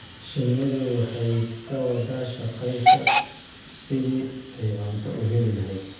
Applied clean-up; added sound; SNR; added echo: none; Hiss / Alarm / Train; 1 dB; reverberation time 0.8 s.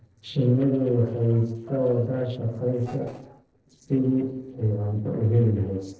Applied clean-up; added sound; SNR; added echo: neural separator model SepFormer DNS4.